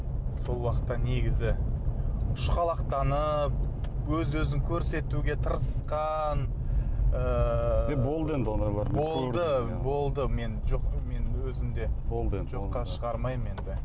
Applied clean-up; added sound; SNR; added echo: none; none; none; none.